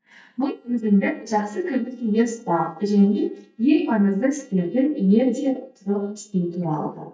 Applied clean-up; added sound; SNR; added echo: neural mask model DeepFilterNet 3.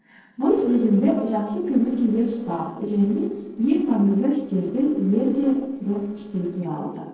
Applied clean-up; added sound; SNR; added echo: neural separator model SepFormer DNS4.